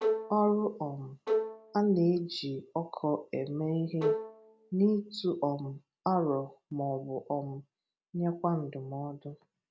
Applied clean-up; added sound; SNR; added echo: none; Bowed string instrument; 3 dB; none.